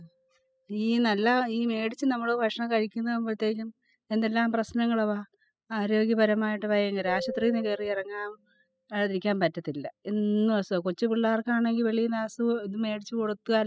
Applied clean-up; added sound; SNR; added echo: classical method spectral subtraction.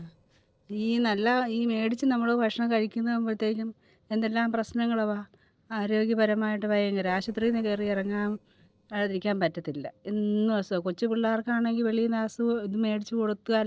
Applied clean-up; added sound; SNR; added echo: neural separator model SepFormer DNS4.